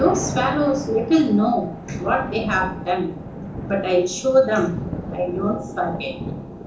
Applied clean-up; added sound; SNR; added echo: none; Thunder; 9 dB; reverberation time 0.7 s.